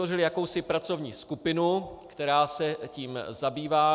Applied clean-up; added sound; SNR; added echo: none; none; none; none.